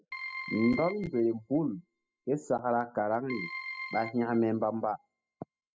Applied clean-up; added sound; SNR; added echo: classical method spectral subtraction.